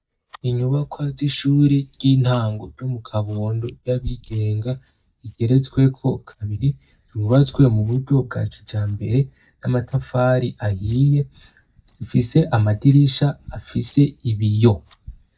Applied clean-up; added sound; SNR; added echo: neural mask model DeepFilterNet 3.